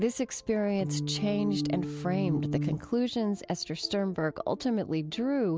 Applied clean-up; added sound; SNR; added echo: none; Organ; 2 dB; none.